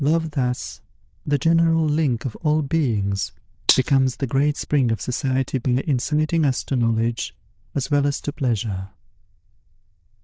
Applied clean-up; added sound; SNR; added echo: neural diffusion model UNIVERSE++.